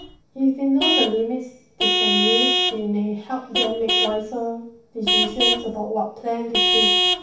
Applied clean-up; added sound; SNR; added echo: none; Vehicle horn, car horn, honking / Truck; -2 dB; reverberation time 0.7 s.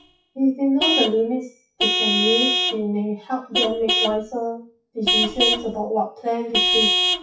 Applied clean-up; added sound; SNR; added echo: classical method WPE with log-MMSE.